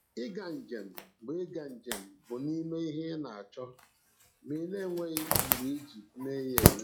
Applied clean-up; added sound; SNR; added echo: classical method log-MMSE.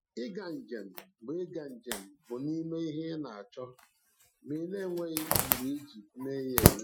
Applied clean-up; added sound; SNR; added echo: classical method Wiener filter.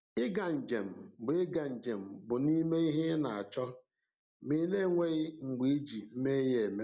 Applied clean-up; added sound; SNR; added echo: none; none; none; none.